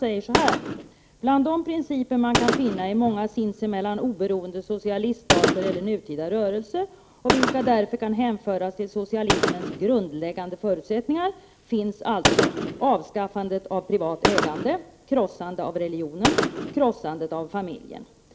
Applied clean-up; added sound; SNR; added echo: none; Gunshot, gunfire; 3 dB; none.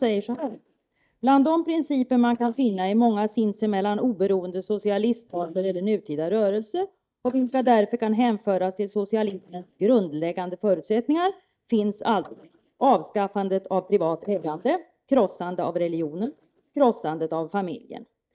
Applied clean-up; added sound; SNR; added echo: neural mask model DeepFilterNet 3.